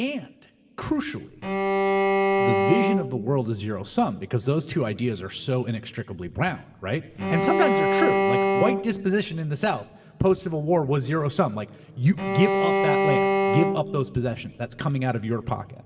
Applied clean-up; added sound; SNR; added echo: none; Bowed string instrument; -2 dB; reverberation time 2.5 s.